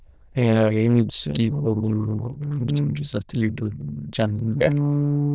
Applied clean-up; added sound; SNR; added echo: neural diffusion model UNIVERSE++.